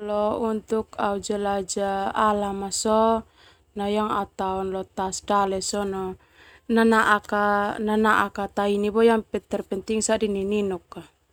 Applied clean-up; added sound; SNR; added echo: none; none; none; none.